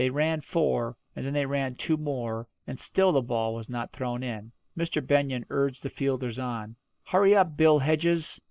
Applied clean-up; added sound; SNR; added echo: neural mask model Resemble Enhance denoiser.